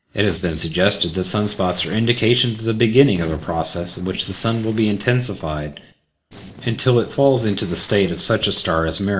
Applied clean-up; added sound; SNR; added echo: neural separator model SepFormer DNS4.